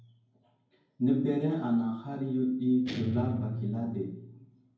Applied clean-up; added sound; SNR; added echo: none; Guitar; 9 dB; reverberation time 0.9 s.